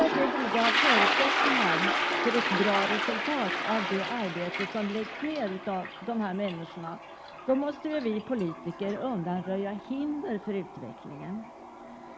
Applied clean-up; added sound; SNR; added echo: none; Toilet flush; -1 dB; none.